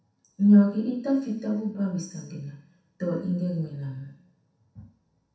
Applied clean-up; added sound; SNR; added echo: none; none; none; reverberation time 0.7 s.